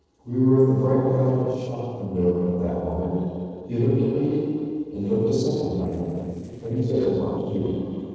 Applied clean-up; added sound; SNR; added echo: neural separator model SepFormer DNS4.